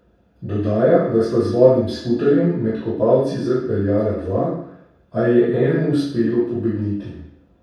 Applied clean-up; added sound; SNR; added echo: none; none; none; reverberation time 0.7 s.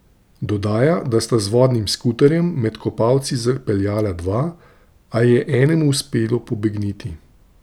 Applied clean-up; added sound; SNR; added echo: none; none; none; none.